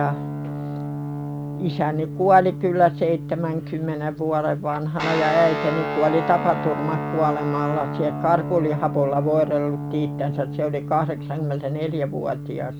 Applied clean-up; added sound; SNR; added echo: none; Guitar; 6 dB; none.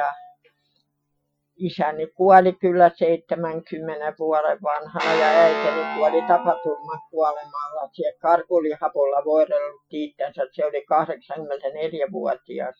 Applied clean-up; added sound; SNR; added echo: classical method Wiener filter.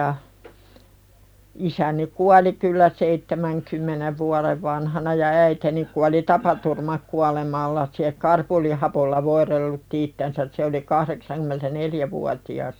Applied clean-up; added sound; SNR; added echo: none; none; none; none.